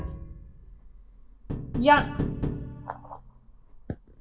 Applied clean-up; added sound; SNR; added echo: none; Tap; 5 dB; reverberation time 1.9 s.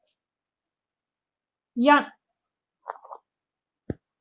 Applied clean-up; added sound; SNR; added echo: none; none; none; none.